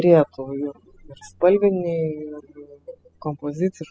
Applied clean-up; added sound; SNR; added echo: classical method spectral subtraction.